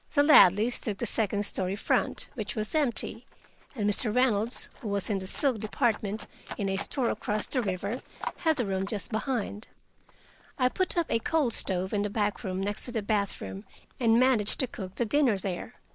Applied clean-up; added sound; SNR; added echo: neural mask model Resemble Enhance denoiser.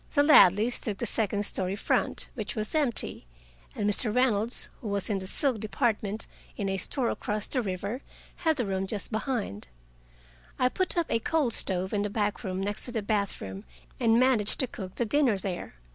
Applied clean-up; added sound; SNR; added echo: none; none; none; none.